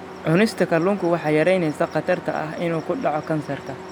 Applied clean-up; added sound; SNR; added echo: none; Truck; 15 dB; none.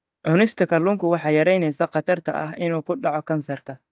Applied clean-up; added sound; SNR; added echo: neural mask model DeepFilterNet 3.